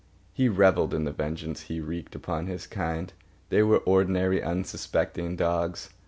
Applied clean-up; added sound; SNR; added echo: none; none; none; none.